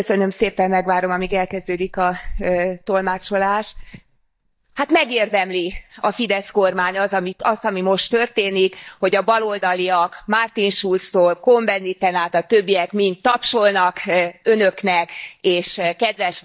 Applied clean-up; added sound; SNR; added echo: neural mask model DeepFilterNet 3.